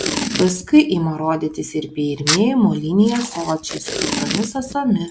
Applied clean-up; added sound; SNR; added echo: none; Packing tape, duct tape; 8 dB; none.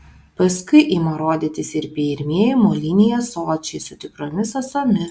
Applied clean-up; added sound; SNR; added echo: none; none; none; none.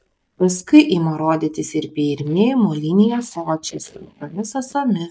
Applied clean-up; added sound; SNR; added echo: neural mask model DeepFilterNet 3.